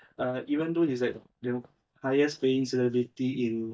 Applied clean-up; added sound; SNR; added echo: neural mask model DeepFilterNet 3.